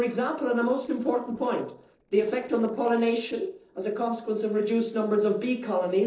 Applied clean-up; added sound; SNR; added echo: neural separator model SepFormer DNS4.